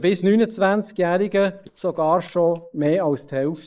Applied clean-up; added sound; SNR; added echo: neural mask model Resemble Enhance denoiser.